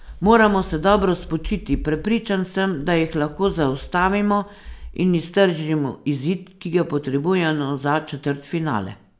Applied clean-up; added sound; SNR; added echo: none; none; none; none.